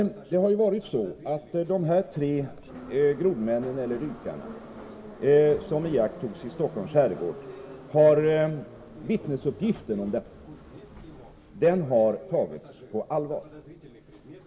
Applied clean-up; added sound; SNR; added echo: none; Subway, metro, underground; 17 dB; reverberation time 1.9 s.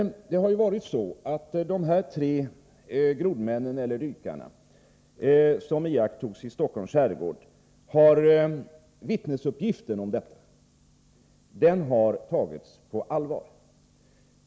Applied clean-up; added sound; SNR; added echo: none; none; none; none.